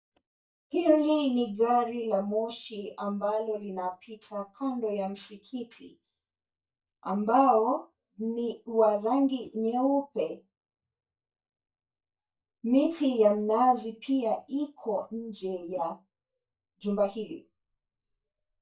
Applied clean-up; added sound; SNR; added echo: neural mask model DeepFilterNet 3.